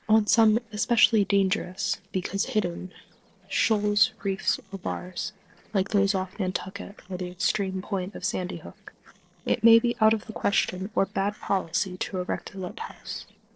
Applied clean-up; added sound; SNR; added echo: neural separator model SepFormer DNS4.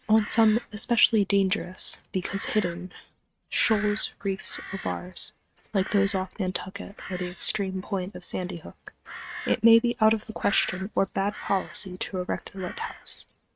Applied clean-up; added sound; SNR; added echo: neural mask model RNNoise.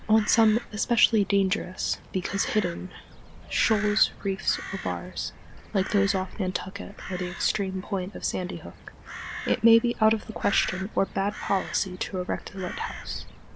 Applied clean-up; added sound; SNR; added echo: none; Crow; 12 dB; none.